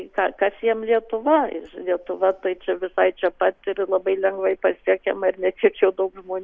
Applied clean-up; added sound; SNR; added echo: none; none; none; none.